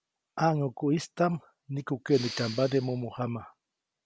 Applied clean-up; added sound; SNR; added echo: none; Respiratory sounds; 13 dB; none.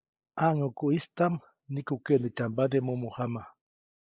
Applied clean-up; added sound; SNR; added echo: neural mask model Resemble Enhance denoiser.